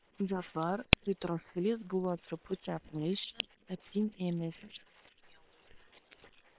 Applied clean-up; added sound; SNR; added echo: neural separator model SepFormer WHAM!.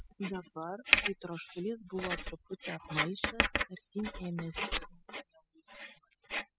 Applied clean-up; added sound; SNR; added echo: classical method spectral subtraction.